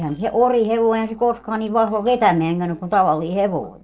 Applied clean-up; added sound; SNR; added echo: neural separator model SepFormer DNS4.